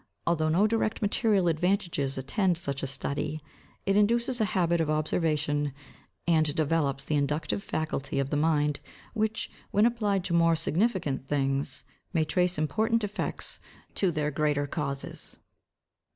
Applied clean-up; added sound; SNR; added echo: none; none; none; none.